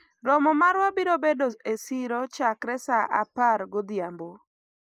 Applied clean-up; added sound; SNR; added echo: neural mask model Resemble Enhance denoiser.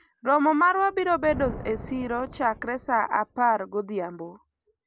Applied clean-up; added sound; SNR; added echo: none; Thunder; 17 dB; none.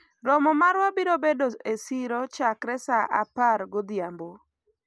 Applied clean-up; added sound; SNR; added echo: none; none; none; none.